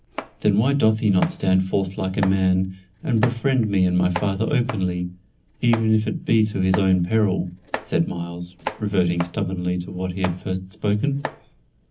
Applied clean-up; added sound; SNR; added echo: none; Domestic sounds, home sounds; 15 dB; reverberation time 0.4 s.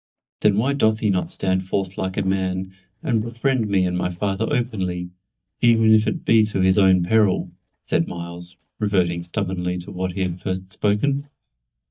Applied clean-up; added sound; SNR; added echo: neural mask model DeepFilterNet 3.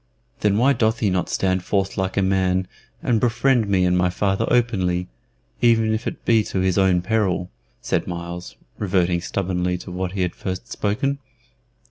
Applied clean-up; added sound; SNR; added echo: none; none; none; none.